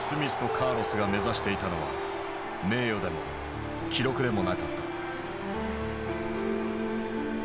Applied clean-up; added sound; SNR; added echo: none; none; none; none.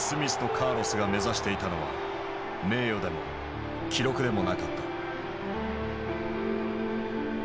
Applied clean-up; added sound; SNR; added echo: none; Brass instrument; 16 dB; none.